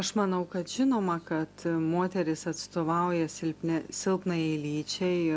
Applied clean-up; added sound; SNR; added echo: none; none; none; none.